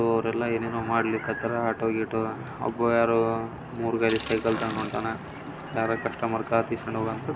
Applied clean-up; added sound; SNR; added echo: none; Sink (filling or washing); 16 dB; none.